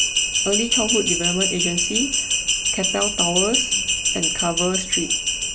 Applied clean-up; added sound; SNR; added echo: none; Bell; -5 dB; none.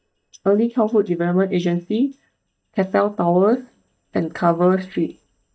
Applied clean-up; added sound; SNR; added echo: neural mask model DeepFilterNet 3.